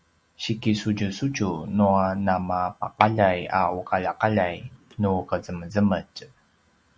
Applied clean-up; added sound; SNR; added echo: none; none; none; none.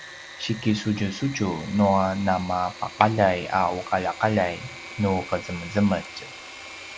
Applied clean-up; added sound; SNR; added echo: none; Engine / Mechanisms; 16 dB; none.